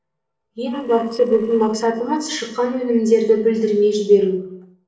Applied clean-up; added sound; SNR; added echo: neural separator model SepFormer DNS4.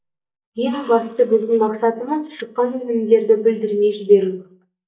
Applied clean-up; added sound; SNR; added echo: neural mask model DeepFilterNet 3.